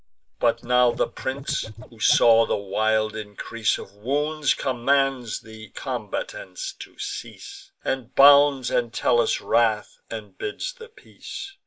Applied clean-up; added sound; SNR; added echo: neural mask model Resemble Enhance denoiser.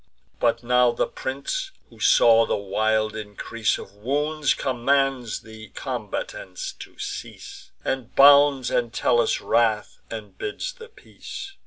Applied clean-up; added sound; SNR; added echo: none; none; none; none.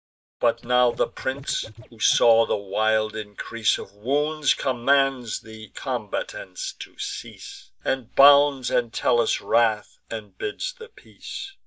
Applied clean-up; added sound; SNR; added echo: neural mask model DeepFilterNet 3.